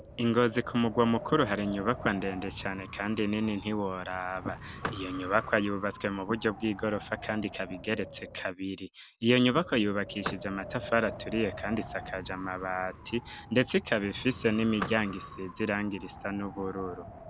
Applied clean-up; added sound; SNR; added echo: none; Wind + Vehicle; 13 dB; none.